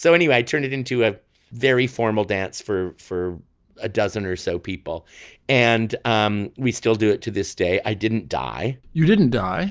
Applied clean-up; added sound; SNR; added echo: none; none; none; none.